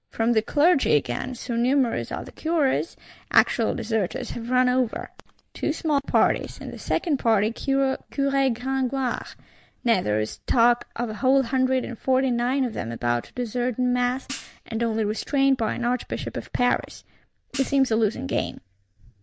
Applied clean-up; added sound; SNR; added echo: neural mask model DeepFilterNet 3.